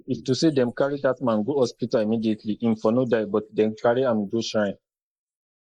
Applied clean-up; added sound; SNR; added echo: neural mask model Resemble Enhance denoiser.